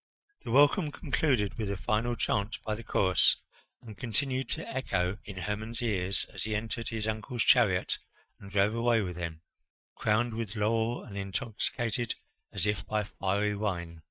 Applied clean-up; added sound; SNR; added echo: neural mask model RNNoise.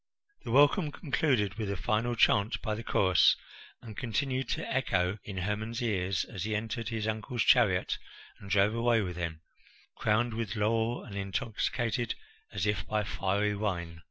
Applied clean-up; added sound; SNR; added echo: none; none; none; none.